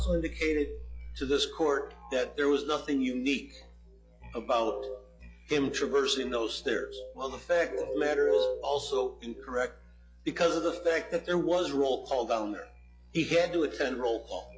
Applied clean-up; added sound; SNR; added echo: classical method log-MMSE.